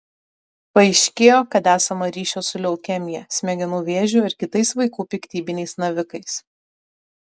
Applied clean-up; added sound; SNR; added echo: none; none; none; none.